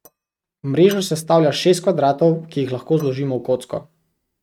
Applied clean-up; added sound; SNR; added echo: neural mask model RNNoise.